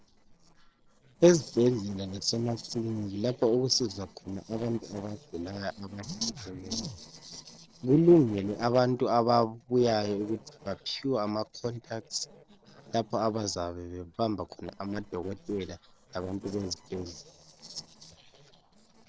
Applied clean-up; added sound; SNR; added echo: neural separator model SepFormer DNS4.